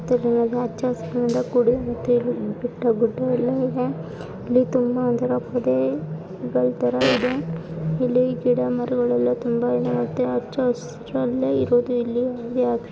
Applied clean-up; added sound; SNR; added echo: none; Fart; 7 dB; none.